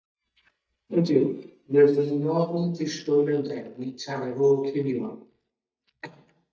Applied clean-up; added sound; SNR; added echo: neural mask model DeepFilterNet 3.